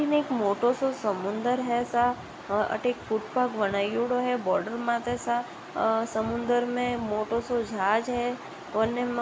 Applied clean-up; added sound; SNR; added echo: none; none; none; none.